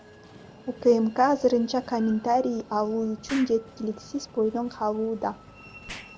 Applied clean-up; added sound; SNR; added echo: none; Explosion + Train; 19 dB; none.